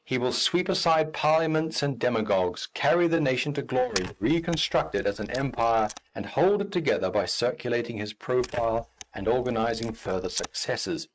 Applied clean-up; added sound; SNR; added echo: neural mask model RNNoise.